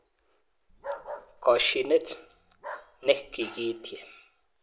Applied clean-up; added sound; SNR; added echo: none; Bark; 13 dB; none.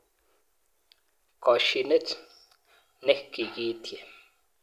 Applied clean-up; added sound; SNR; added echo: none; none; none; none.